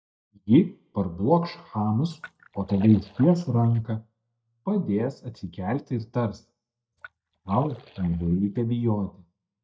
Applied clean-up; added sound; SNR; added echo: neural mask model DeepFilterNet 3.